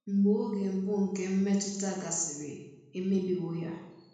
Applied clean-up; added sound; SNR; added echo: none; none; none; reverberation time 1.0 s.